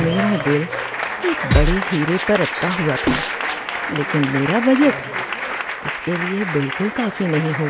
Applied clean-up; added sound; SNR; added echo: none; Drum kit + Applause; 2 dB; none.